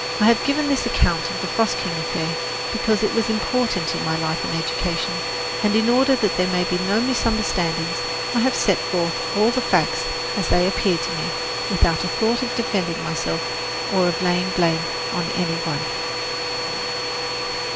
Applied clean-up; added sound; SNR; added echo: none; Domestic sounds, home sounds; 3 dB; none.